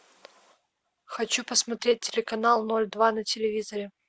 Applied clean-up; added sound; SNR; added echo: none; none; none; none.